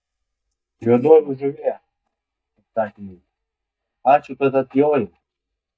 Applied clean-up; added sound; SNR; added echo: neural mask model DeepFilterNet 3.